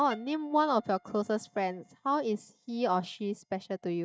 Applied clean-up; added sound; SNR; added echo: neural mask model DeepFilterNet 3.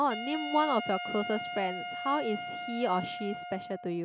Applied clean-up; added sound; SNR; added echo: none; Wind instrument, woodwind instrument; 7 dB; none.